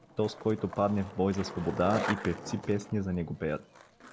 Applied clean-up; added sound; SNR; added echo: none; Skateboard; 10 dB; none.